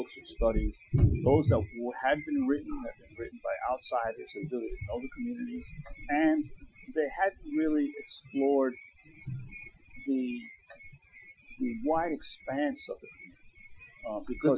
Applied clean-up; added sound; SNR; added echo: classical method Wiener filter.